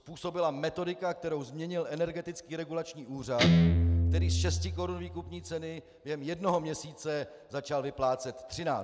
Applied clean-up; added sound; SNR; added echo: none; Guitar; -2 dB; none.